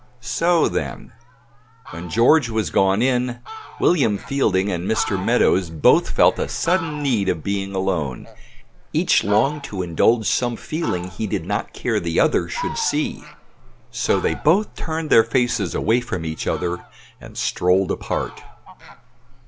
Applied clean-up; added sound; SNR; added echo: none; Fowl; 15 dB; none.